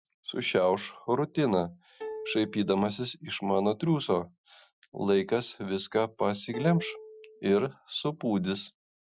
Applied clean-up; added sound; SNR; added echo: classical method Wiener filter.